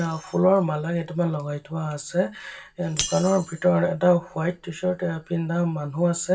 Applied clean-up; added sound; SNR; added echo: none; Shatter; 17 dB; reverberation time 0.2 s.